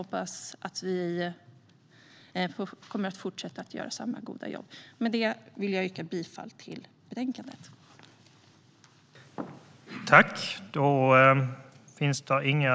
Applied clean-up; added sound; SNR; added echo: none; none; none; none.